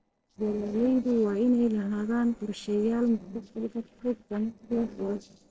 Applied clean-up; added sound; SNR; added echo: neural separator model SepFormer DNS4.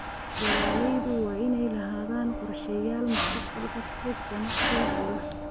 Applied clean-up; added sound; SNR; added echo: none; Mechanisms; -1 dB; none.